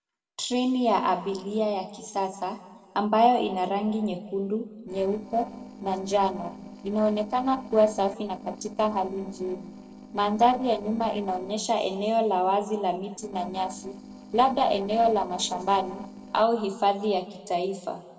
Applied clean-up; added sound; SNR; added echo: neural separator model SepFormer DNS4.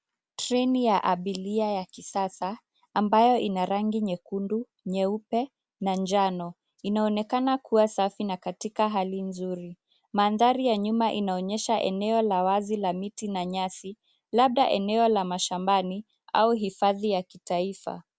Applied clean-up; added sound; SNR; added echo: none; none; none; none.